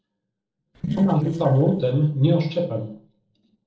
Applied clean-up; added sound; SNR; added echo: neural separator model SepFormer DNS4.